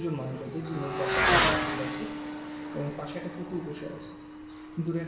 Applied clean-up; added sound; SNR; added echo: none; Motorcycle / Accelerating, revving, vroom; -4 dB; reverberation time 1.0 s.